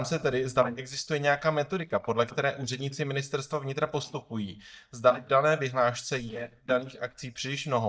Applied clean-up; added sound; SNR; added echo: neural mask model DeepFilterNet 3.